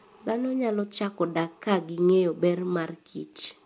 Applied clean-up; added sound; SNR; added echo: none; none; none; none.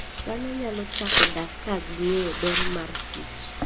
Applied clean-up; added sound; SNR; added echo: none; Domestic sounds, home sounds; -2 dB; none.